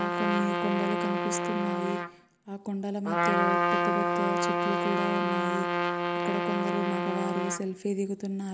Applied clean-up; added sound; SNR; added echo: none; Trumpet; -3 dB; none.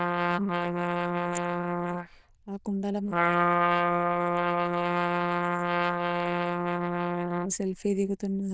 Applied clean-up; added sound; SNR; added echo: neural diffusion model UNIVERSE++.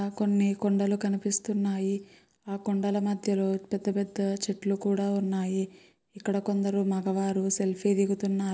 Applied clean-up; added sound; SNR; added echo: none; none; none; none.